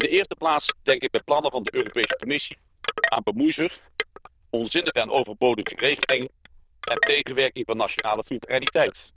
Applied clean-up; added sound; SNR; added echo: neural diffusion model UNIVERSE++.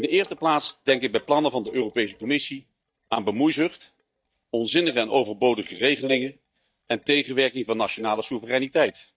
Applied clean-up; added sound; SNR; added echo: neural mask model DeepFilterNet 3.